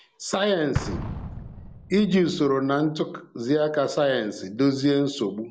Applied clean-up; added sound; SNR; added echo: none; Explosion; 14 dB; none.